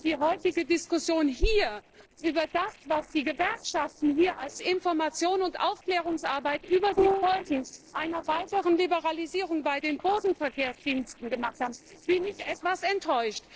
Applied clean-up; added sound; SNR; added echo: neural separator model SepFormer DNS4.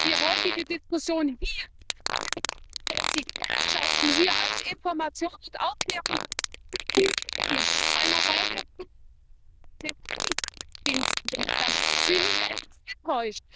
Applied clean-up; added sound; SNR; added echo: neural diffusion model UNIVERSE++.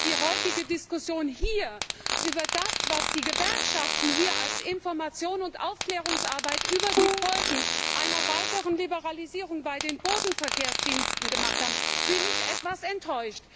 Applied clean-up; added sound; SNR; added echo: none; Fart + Bowed string instrument; -2 dB; none.